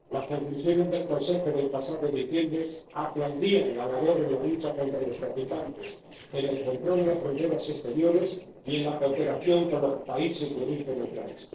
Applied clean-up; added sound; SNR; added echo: neural separator model SepFormer DNS4.